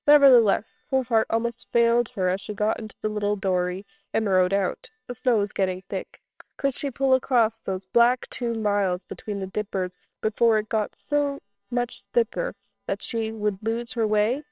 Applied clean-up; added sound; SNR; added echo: neural separator model SepFormer WHAMR!.